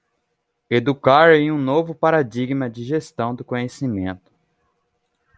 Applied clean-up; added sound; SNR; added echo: none; none; none; none.